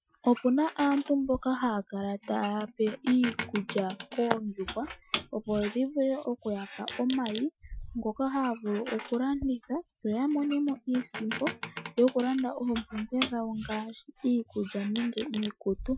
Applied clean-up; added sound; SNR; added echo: classical method Wiener filter.